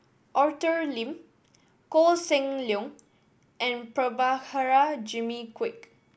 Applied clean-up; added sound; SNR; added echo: none; none; none; none.